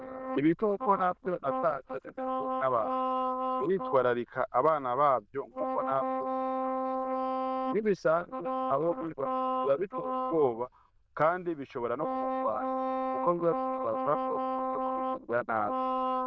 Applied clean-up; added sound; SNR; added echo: neural diffusion model UNIVERSE++.